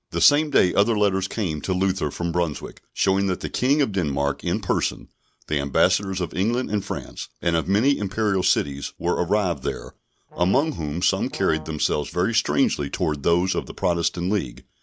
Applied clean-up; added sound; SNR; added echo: none; Brass instrument; 18 dB; none.